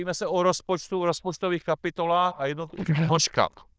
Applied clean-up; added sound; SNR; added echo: neural diffusion model UNIVERSE++.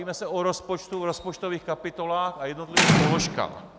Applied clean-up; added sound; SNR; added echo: none; Slam; -1 dB; none.